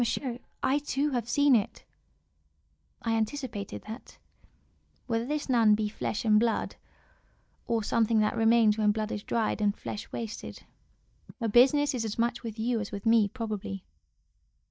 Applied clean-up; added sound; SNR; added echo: neural mask model DeepFilterNet 3.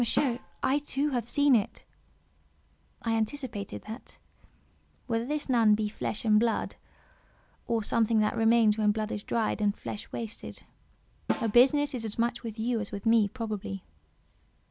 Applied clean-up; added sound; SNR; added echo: none; Snare drum; 10 dB; none.